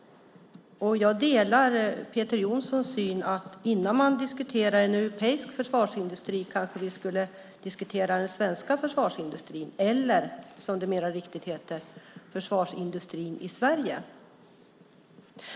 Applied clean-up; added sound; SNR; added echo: none; none; none; none.